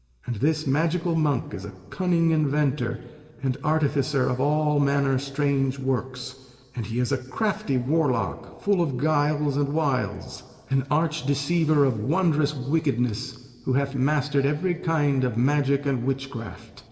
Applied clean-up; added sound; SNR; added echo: none; none; none; reverberation time 1.6 s.